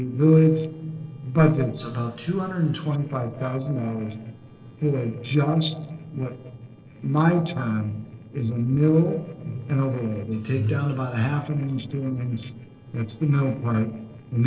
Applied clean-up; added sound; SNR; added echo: neural separator model SepFormer DNS4.